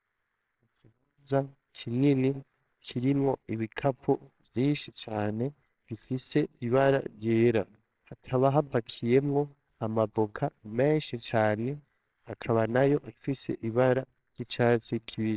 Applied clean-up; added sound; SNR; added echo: neural separator model SepFormer WHAMR!.